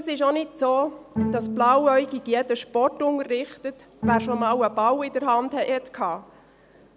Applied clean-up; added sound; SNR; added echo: none; Bowed string instrument; 9 dB; none.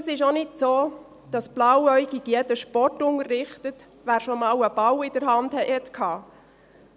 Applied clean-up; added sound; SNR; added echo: none; none; none; none.